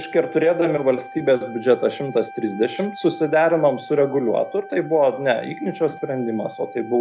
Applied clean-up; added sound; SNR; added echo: none; Wind instrument, woodwind instrument; 17 dB; none.